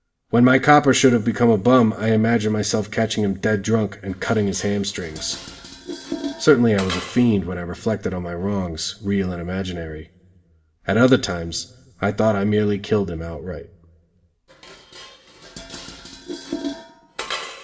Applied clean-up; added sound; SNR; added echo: none; Dishes, pots, and pans; 17 dB; reverberation time 0.4 s.